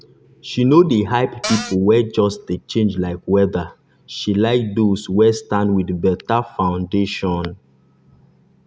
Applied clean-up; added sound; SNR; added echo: none; Cupboard open or close; 6 dB; none.